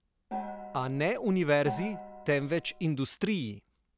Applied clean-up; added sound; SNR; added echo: none; Gong; 10 dB; none.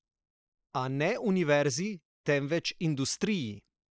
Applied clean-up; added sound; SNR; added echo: neural mask model Resemble Enhance denoiser.